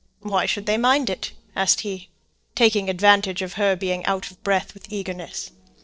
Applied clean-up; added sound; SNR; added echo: neural separator model SepFormer DNS4.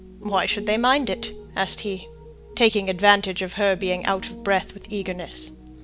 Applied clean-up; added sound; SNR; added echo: none; Piano; 17 dB; none.